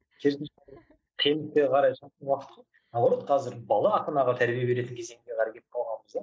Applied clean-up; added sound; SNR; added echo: none; none; none; none.